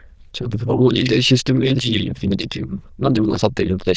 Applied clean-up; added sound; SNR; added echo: neural diffusion model UNIVERSE++.